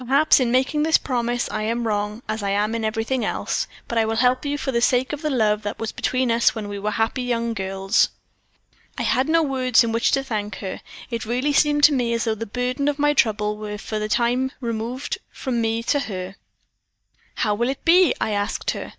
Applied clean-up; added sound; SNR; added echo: neural mask model DeepFilterNet 3.